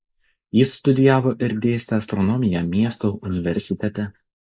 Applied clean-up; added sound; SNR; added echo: neural mask model Resemble Enhance denoiser.